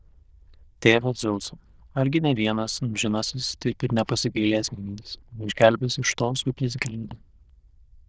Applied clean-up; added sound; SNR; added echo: neural diffusion model UNIVERSE++.